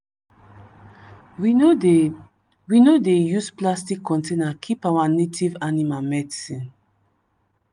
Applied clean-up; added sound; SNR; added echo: none; none; none; none.